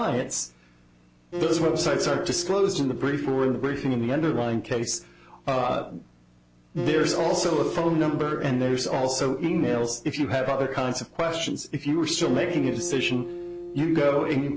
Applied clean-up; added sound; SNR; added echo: none; Acoustic guitar; 10 dB; none.